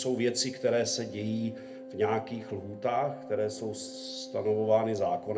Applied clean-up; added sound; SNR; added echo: none; Organ; 14 dB; reverberation time 0.3 s.